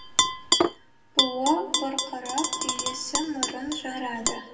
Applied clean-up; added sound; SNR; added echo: none; Tap / Glass; -3 dB; reverberation time 1.9 s.